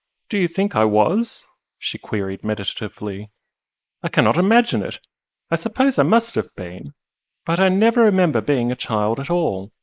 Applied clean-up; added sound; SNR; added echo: neural mask model Resemble Enhance denoiser.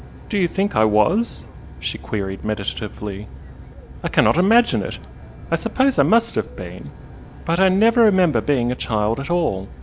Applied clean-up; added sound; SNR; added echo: none; Aircraft; 16 dB; none.